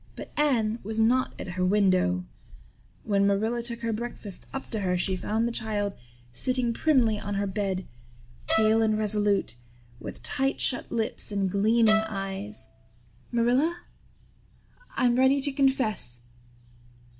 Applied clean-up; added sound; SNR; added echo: none; Bowed string instrument; 8 dB; none.